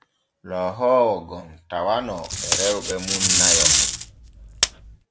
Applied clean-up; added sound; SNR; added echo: none; Packing tape, duct tape; -4 dB; none.